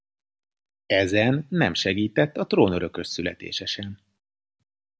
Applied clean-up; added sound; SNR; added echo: none; none; none; none.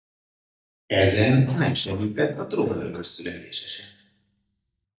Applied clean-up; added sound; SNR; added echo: neural mask model DeepFilterNet 3.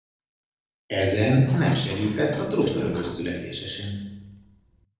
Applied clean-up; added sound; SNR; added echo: neural separator model SepFormer DNS4.